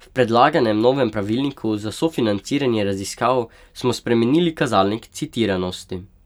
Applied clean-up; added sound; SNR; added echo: none; none; none; none.